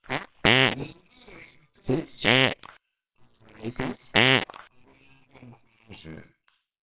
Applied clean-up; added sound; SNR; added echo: neural separator model SepFormer WHAMR!.